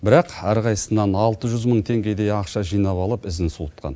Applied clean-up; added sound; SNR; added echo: none; none; none; none.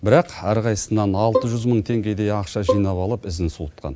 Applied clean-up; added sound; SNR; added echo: none; Bowed string instrument; 5 dB; none.